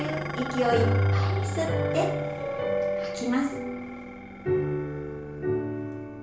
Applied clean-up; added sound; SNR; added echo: none; Dishes, pots, and pans; 12 dB; reverberation time 0.5 s.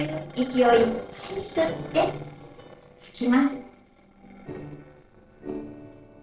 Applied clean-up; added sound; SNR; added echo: neural separator model SepFormer DNS4.